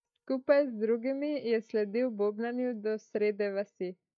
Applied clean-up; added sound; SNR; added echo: neural mask model DeepFilterNet 3.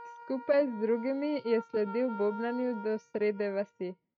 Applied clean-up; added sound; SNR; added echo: neural mask model RNNoise.